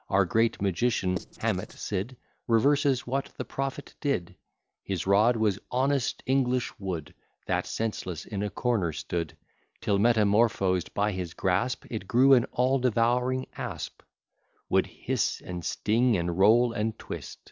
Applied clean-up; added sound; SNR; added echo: neural separator model SepFormer DNS4.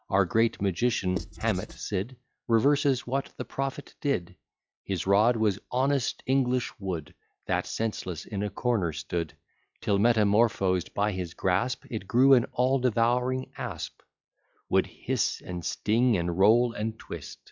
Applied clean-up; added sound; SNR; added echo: classical method log-MMSE.